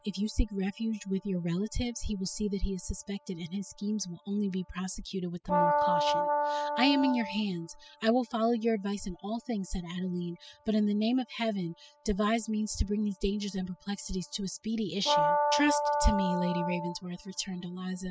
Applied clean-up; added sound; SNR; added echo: classical method spectral subtraction.